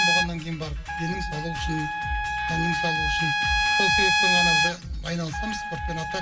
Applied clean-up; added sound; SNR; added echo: none; Trumpet; -5 dB; reverberation time 1.4 s.